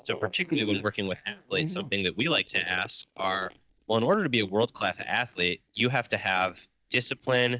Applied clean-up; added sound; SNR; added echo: neural mask model DeepFilterNet 3.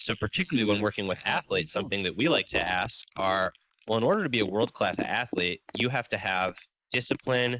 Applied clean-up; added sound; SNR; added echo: neural mask model Resemble Enhance denoiser.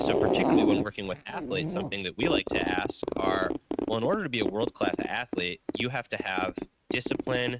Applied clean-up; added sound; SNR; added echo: neural mask model RNNoise.